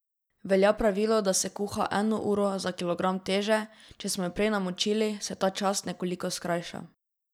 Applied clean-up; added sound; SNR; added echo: none; none; none; none.